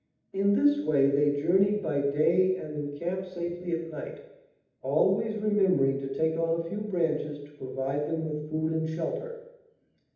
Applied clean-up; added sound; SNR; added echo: none; none; none; reverberation time 0.8 s.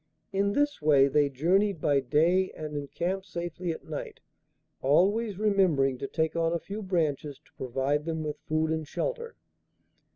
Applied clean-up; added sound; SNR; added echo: none; none; none; none.